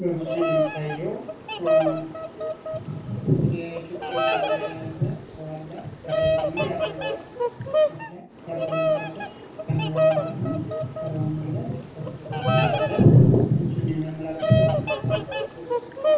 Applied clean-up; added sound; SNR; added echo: none; Bird vocalization, bird call, bird song; 1 dB; reverberation time 0.4 s.